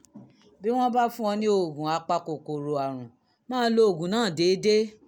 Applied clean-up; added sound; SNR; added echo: none; none; none; none.